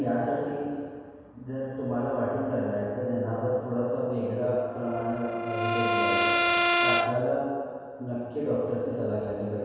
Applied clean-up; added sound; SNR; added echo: none; Brass instrument; -2 dB; reverberation time 1.9 s.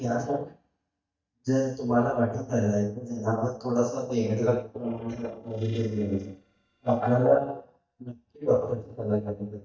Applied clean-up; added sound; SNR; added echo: neural mask model DeepFilterNet 3.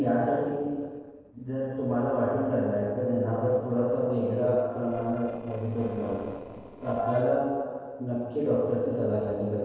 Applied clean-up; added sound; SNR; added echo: neural separator model SepFormer DNS4.